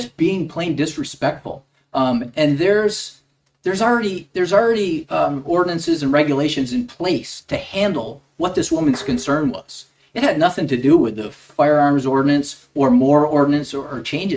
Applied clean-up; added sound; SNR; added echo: neural mask model RNNoise.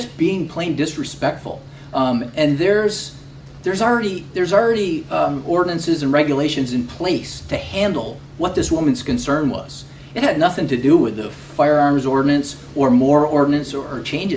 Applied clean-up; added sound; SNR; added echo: none; none; none; none.